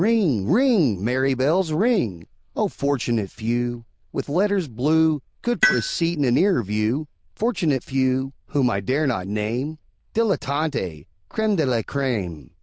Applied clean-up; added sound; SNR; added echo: neural diffusion model UNIVERSE++.